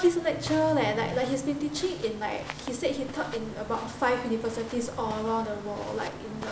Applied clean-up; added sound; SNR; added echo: none; Walk, footsteps; 16 dB; none.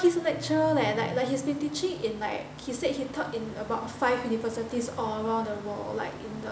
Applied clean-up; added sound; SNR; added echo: none; none; none; none.